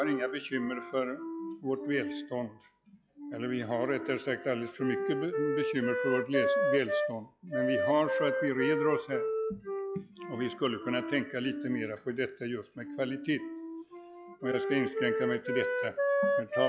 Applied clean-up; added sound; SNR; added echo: classical method log-MMSE.